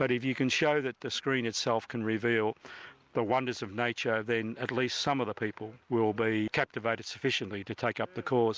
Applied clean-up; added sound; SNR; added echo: none; none; none; none.